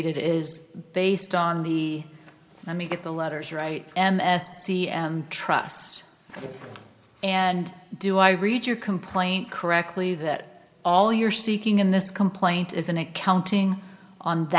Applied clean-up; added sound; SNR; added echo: none; none; none; reverberation time 0.8 s.